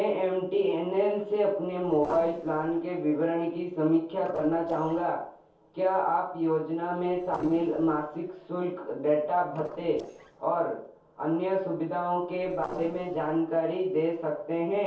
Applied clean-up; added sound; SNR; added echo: neural separator model SepFormer DNS4.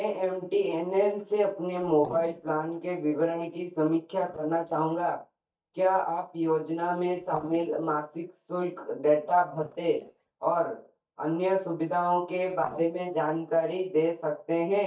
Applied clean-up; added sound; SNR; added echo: neural mask model DeepFilterNet 3.